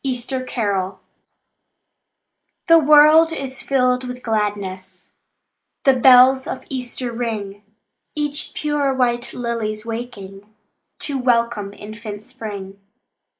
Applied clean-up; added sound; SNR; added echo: neural mask model Resemble Enhance denoiser.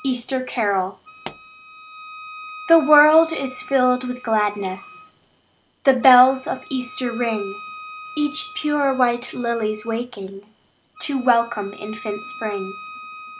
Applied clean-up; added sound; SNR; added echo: none; Wind instrument, woodwind instrument + Explosion; 18 dB; none.